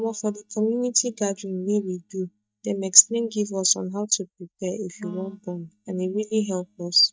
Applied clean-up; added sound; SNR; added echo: neural mask model DeepFilterNet 3.